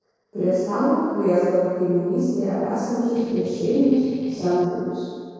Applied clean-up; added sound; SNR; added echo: neural separator model SepFormer DNS4.